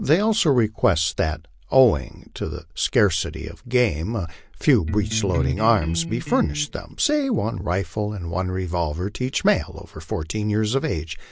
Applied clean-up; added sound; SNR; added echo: none; Electric guitar; 7 dB; none.